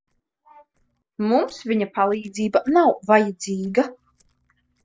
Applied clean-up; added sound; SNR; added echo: neural separator model SepFormer DNS4.